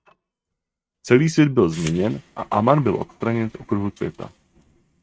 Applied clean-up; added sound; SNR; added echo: neural mask model RNNoise.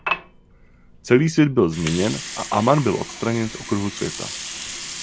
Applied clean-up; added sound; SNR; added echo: none; Water; 10 dB; none.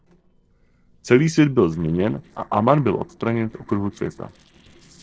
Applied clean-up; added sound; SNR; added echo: neural separator model SepFormer DNS4.